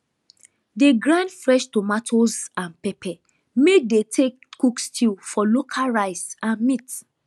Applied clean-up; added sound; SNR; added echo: none; none; none; none.